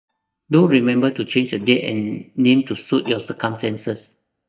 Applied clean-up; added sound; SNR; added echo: neural mask model DeepFilterNet 3.